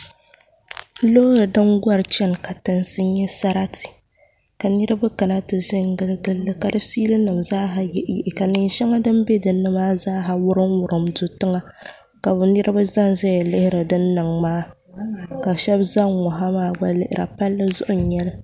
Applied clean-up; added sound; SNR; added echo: none; none; none; none.